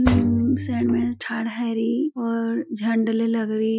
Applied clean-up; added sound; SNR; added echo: classical method Wiener filter.